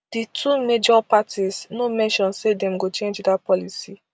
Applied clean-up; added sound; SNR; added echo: none; none; none; none.